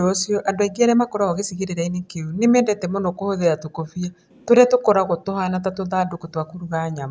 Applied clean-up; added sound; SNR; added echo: none; none; none; none.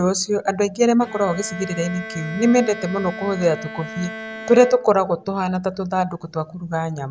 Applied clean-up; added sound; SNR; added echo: none; Bowed string instrument; 15 dB; none.